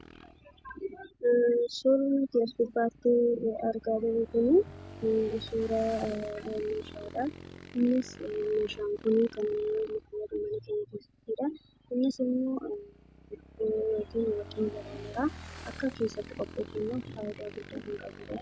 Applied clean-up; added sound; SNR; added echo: none; Motorcycle / Engine; 18 dB; none.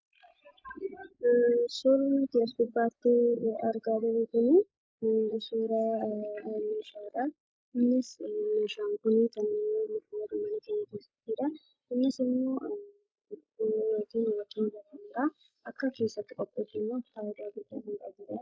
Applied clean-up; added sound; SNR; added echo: neural mask model Resemble Enhance denoiser.